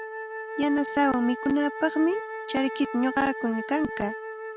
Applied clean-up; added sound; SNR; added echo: none; Wind instrument, woodwind instrument; 9 dB; none.